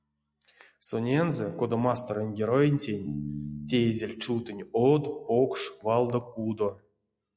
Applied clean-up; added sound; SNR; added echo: classical method log-MMSE.